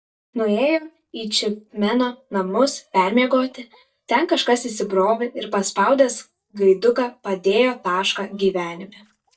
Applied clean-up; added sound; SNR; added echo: neural mask model DeepFilterNet 3.